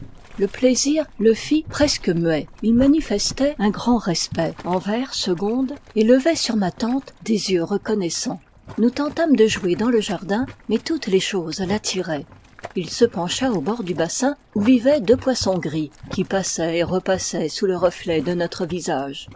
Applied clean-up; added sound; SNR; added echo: none; Boiling; 18 dB; none.